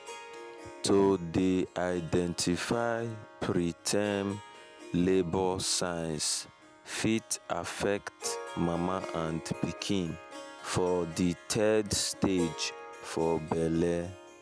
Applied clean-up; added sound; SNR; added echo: none; Harp; 15 dB; none.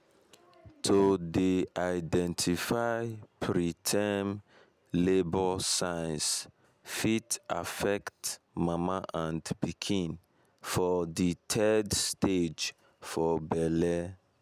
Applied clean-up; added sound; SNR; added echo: none; none; none; none.